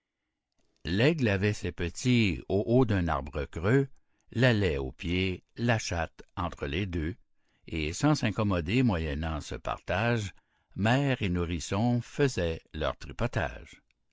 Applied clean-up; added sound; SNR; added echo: none; none; none; none.